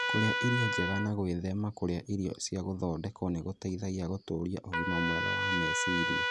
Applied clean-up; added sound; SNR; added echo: none; Trumpet; 2 dB; none.